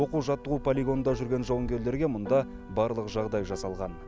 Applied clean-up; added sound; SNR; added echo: none; Piano; 15 dB; none.